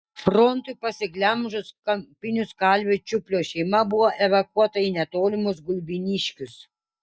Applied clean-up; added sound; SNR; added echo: neural mask model DeepFilterNet 3.